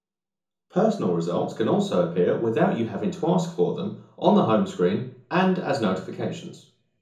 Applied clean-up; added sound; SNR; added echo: none; none; none; reverberation time 0.6 s.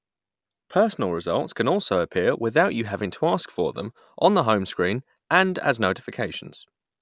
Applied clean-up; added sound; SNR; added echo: none; none; none; none.